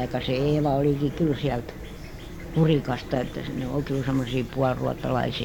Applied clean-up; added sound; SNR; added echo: none; Chirp, tweet / Fowl; 11 dB; none.